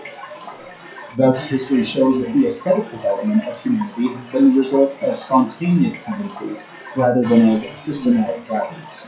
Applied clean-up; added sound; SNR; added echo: classical method WPE with log-MMSE.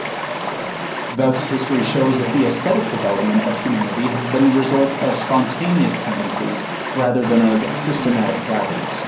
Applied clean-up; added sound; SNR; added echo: none; Stream; 5 dB; reverberation time 0.6 s.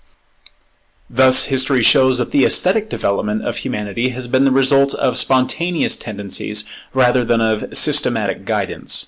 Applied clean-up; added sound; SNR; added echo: none; none; none; none.